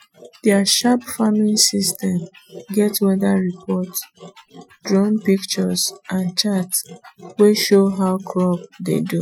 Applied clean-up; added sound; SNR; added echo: classical method Wiener filter.